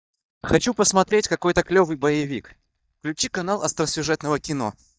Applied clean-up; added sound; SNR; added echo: neural mask model DeepFilterNet 3.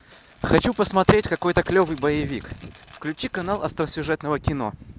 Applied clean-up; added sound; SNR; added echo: none; Rattle; 16 dB; none.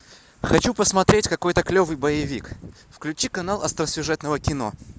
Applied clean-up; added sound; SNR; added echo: none; none; none; none.